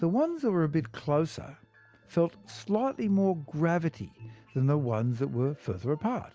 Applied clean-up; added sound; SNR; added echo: none; none; none; none.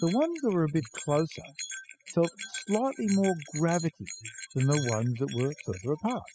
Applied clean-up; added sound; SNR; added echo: classical method spectral subtraction.